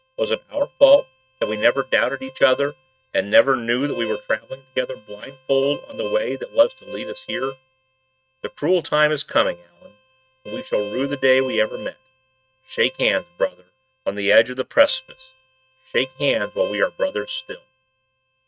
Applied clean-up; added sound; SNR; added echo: neural mask model RNNoise.